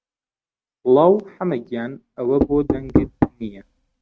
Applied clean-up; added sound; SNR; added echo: neural mask model RNNoise.